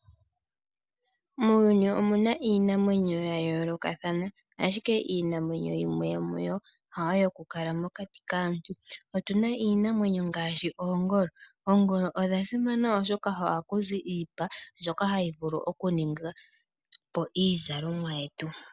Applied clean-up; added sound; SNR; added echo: none; none; none; none.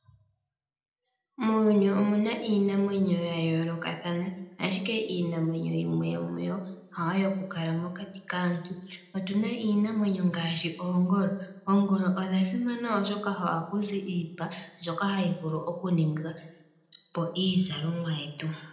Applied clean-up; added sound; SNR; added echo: none; none; none; reverberation time 0.7 s.